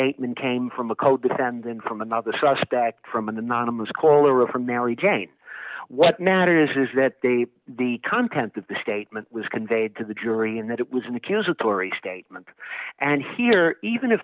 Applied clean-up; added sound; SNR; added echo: none; none; none; none.